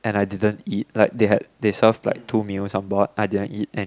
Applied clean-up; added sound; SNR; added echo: none; none; none; none.